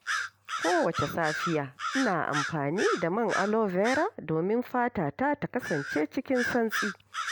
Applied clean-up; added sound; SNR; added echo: none; Bird vocalization, bird call, bird song; 7 dB; none.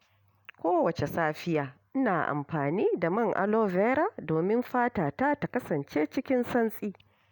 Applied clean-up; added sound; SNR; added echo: none; none; none; none.